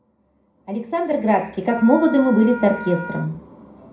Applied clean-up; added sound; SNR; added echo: none; Wind instrument, woodwind instrument; 13 dB; reverberation time 0.5 s.